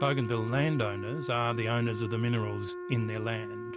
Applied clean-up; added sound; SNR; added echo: none; Wind instrument, woodwind instrument; 8 dB; none.